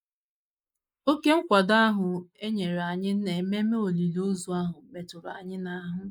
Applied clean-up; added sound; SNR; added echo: neural mask model Resemble Enhance denoiser.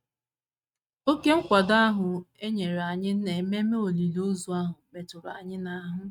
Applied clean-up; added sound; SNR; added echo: neural mask model RNNoise.